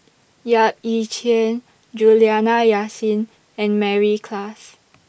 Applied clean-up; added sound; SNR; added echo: none; none; none; none.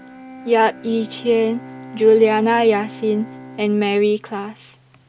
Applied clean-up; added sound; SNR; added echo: none; Bowed string instrument; 18 dB; none.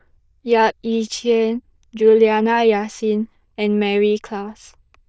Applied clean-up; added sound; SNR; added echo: neural diffusion model UNIVERSE++.